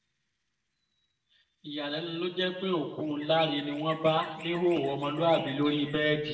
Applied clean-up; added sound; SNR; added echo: neural separator model SepFormer DNS4.